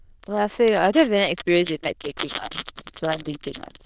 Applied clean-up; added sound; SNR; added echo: neural diffusion model UNIVERSE++.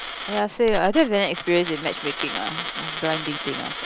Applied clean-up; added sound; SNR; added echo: none; Coin (dropping); 5 dB; none.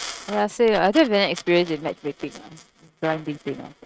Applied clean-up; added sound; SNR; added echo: neural mask model RNNoise.